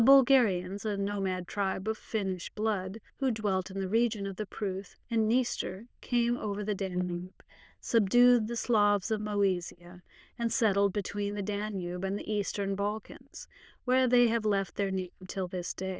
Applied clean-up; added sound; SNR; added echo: neural diffusion model UNIVERSE++.